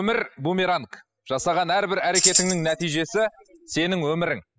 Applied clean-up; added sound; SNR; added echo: classical method spectral subtraction.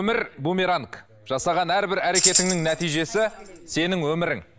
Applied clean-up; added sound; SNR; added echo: none; Tambourine; 2 dB; none.